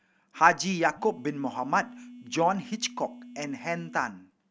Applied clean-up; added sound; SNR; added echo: none; Telephone; 18 dB; none.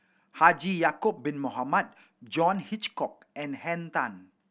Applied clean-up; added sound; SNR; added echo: none; none; none; none.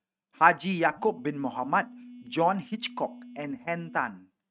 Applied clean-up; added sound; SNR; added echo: neural mask model RNNoise.